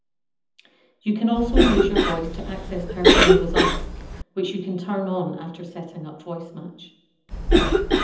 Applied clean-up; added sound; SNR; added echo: none; Cough; -5 dB; reverberation time 0.8 s.